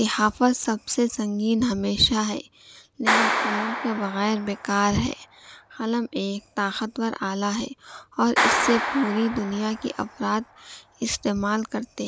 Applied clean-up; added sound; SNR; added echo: none; Clapping; 6 dB; none.